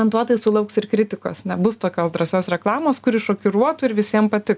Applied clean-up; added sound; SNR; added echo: none; none; none; none.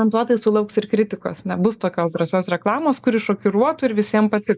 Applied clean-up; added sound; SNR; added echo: neural mask model Resemble Enhance denoiser.